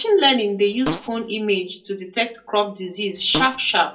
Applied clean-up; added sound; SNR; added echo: none; Fart; 8 dB; reverberation time 0.2 s.